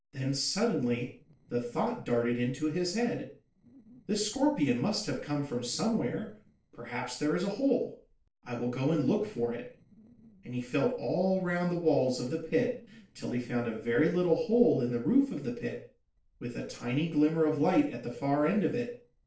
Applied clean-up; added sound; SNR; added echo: neural separator model SepFormer DNS4.